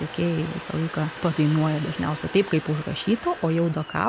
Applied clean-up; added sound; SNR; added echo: none; Domestic sounds, home sounds; 13 dB; none.